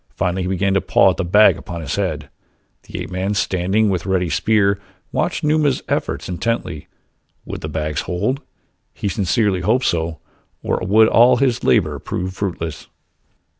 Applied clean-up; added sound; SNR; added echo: none; none; none; none.